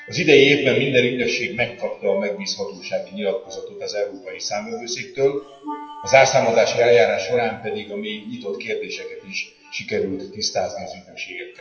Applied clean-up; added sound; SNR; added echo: classical method WPE with log-MMSE.